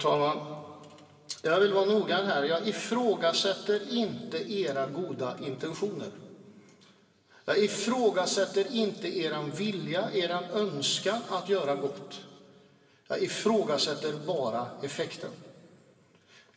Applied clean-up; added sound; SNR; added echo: none; none; none; reverberation time 2.7 s.